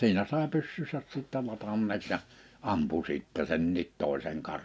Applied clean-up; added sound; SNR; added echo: none; none; none; none.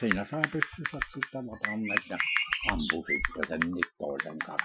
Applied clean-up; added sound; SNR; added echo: classical method Wiener filter.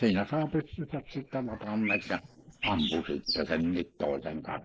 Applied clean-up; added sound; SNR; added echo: neural mask model Resemble Enhance denoiser.